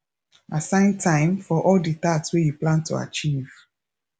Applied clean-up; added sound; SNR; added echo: none; none; none; none.